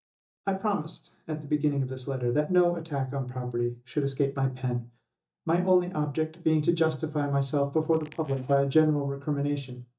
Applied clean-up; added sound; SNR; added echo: neural mask model DeepFilterNet 3.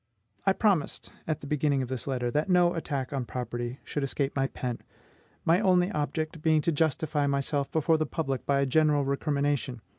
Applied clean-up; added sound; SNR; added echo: none; none; none; none.